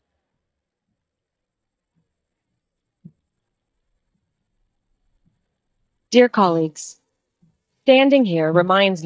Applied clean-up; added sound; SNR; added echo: neural mask model DeepFilterNet 3.